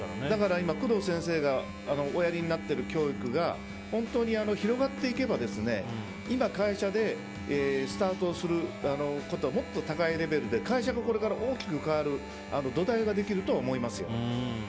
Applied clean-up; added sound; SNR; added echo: none; Engine; 11 dB; none.